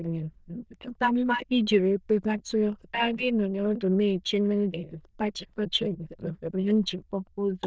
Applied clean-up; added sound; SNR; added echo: neural diffusion model UNIVERSE++.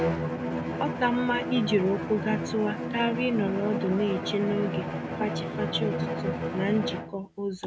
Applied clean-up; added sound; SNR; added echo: none; Bowed string instrument; 2 dB; none.